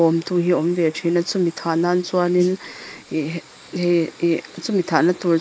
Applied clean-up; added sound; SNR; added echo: neural mask model Resemble Enhance denoiser.